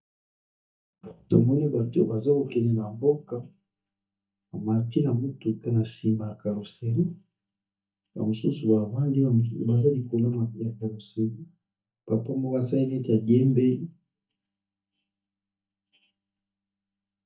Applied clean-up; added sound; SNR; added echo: neural mask model DeepFilterNet 3.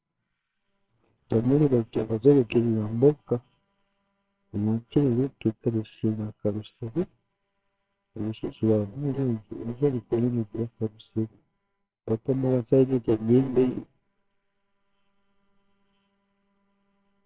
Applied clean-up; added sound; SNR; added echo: neural separator model SepFormer WHAMR!.